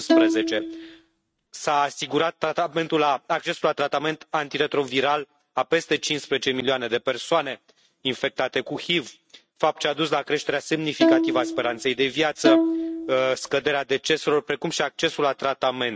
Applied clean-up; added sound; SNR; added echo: neural mask model RNNoise.